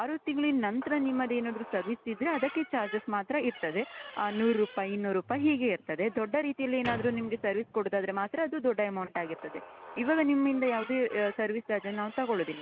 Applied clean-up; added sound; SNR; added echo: none; Squeak / Slam; 17 dB; none.